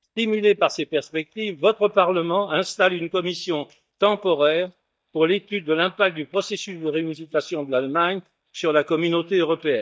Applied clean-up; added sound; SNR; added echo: neural mask model DeepFilterNet 3.